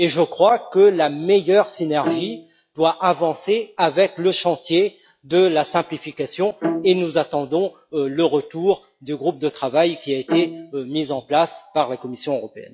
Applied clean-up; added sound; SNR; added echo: classical method log-MMSE.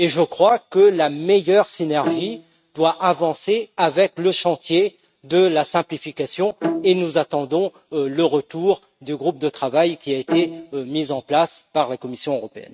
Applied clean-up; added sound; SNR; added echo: neural mask model RNNoise.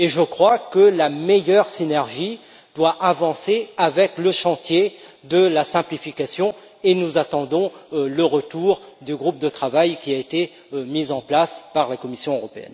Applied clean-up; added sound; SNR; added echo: none; none; none; none.